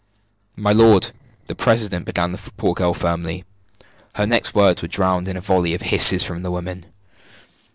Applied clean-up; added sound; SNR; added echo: neural separator model SepFormer DNS4.